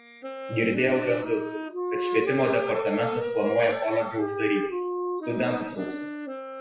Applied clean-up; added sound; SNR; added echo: classical method WPE with log-MMSE.